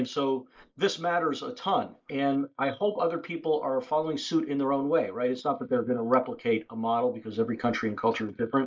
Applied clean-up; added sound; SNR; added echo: neural mask model Resemble Enhance denoiser.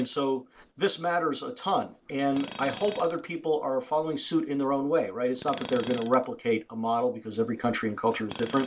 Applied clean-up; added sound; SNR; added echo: none; Tools; 17 dB; none.